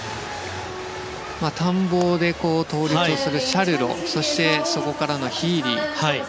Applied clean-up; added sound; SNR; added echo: none; none; none; none.